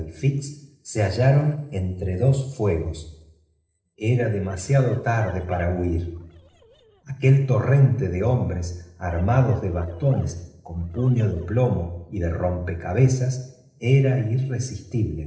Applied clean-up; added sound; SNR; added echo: neural separator model SepFormer DNS4.